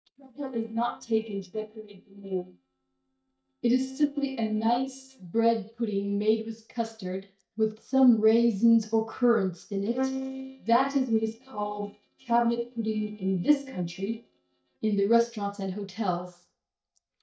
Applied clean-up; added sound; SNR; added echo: neural mask model DeepFilterNet 3.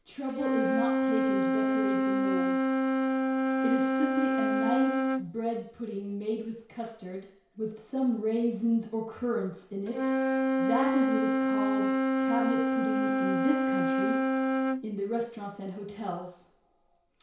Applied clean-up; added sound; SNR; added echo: none; Wind instrument, woodwind instrument; -5 dB; reverberation time 0.6 s.